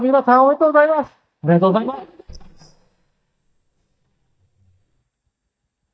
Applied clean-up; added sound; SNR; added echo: neural mask model DeepFilterNet 3.